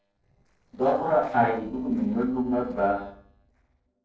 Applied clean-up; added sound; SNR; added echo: neural separator model SepFormer DNS4.